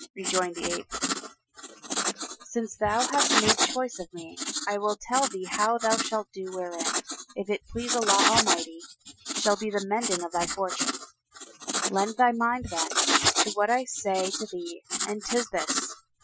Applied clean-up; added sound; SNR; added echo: classical method Wiener filter.